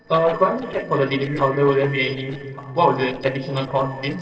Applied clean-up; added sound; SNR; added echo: neural separator model SepFormer DNS4.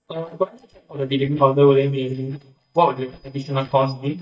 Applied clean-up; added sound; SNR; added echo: neural mask model DeepFilterNet 3.